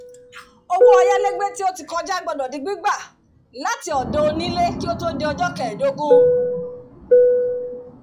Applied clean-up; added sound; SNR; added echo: classical method log-MMSE.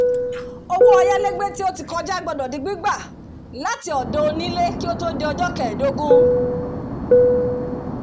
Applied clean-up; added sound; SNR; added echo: none; Fixed-wing aircraft, airplane; -4 dB; none.